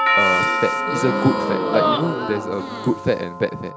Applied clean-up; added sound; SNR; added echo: none; Gasp + Doorbell; -2 dB; none.